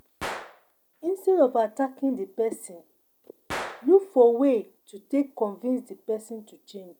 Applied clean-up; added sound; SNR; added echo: none; Gunshot, gunfire; 17 dB; none.